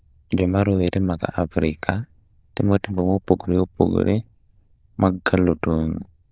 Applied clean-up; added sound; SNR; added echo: neural diffusion model UNIVERSE++.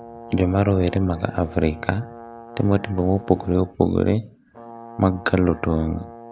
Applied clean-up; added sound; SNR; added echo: none; Brass instrument; 18 dB; none.